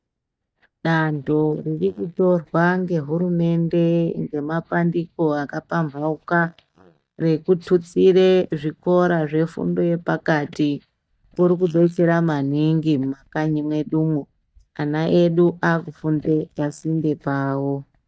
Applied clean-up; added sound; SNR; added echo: neural mask model DeepFilterNet 3.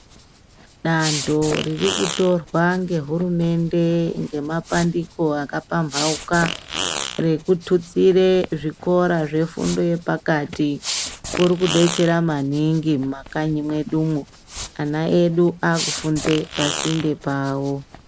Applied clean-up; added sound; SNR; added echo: none; Fart; 11 dB; none.